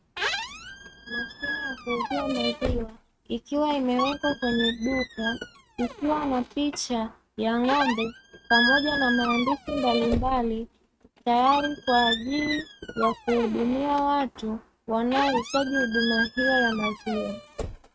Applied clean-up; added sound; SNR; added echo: neural mask model RNNoise.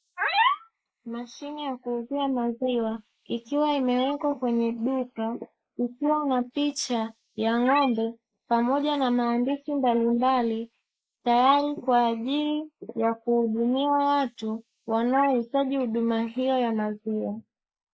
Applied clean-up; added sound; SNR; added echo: neural mask model Resemble Enhance denoiser.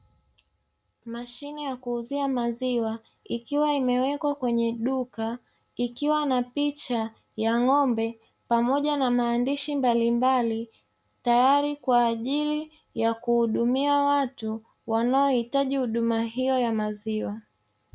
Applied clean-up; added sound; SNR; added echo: none; none; none; none.